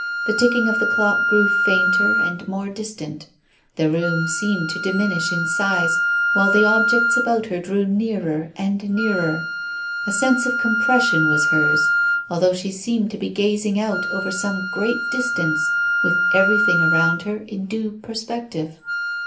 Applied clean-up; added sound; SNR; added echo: none; Wind instrument, woodwind instrument; -1 dB; reverberation time 0.3 s.